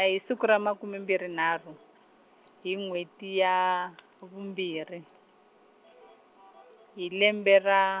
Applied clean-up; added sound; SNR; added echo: none; none; none; none.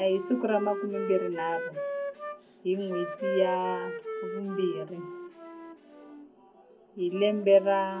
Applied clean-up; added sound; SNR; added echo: none; Wind instrument, woodwind instrument; 7 dB; reverberation time 0.3 s.